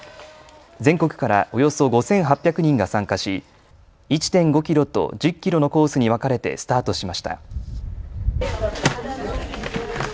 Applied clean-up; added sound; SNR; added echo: none; none; none; none.